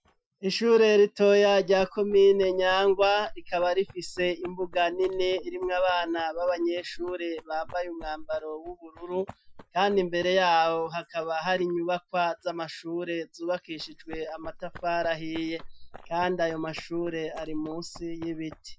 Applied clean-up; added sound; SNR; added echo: classical method Wiener filter.